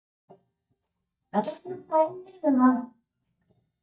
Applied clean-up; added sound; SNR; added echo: neural mask model DeepFilterNet 3.